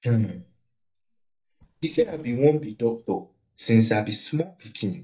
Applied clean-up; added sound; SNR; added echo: neural mask model DeepFilterNet 3.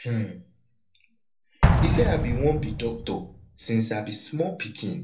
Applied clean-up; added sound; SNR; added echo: none; Explosion; -1 dB; reverberation time 0.3 s.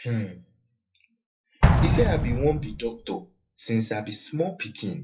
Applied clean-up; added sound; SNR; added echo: classical method WPE with log-MMSE.